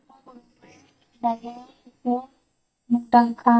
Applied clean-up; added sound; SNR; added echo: neural mask model DeepFilterNet 3.